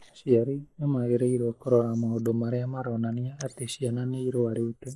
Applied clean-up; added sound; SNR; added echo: neural mask model Resemble Enhance denoiser.